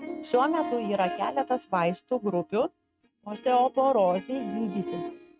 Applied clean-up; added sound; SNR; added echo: neural mask model RNNoise.